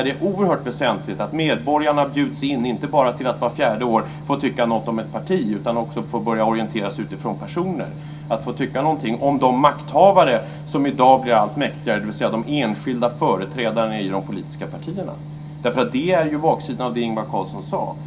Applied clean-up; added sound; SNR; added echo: none; none; none; reverberation time 0.3 s.